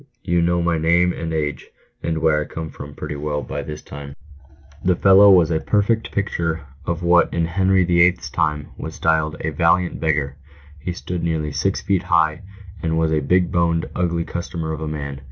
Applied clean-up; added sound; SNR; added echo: none; none; none; none.